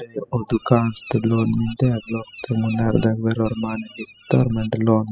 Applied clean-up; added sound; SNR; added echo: classical method spectral subtraction.